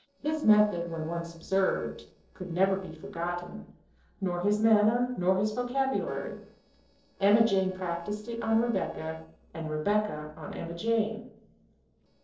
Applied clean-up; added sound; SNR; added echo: neural separator model SepFormer DNS4.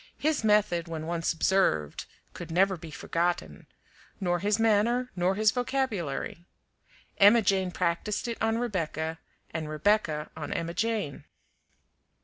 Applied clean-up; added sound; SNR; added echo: none; none; none; none.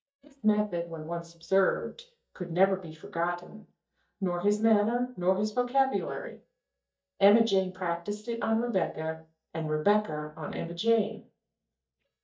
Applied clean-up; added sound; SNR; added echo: neural mask model DeepFilterNet 3.